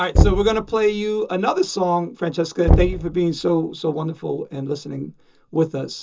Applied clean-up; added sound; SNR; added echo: none; Knock; 1 dB; reverberation time 0.2 s.